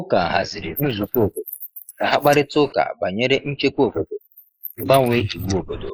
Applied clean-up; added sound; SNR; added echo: neural mask model Resemble Enhance denoiser.